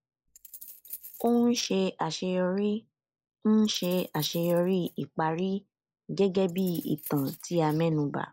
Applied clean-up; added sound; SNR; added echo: neural mask model Resemble Enhance denoiser.